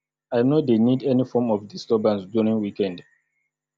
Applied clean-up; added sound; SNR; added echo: none; none; none; none.